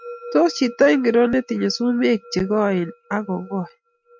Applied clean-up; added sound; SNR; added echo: neural mask model RNNoise.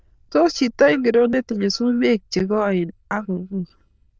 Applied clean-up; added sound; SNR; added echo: neural diffusion model UNIVERSE++.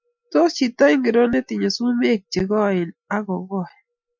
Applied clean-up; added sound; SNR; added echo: classical method Wiener filter.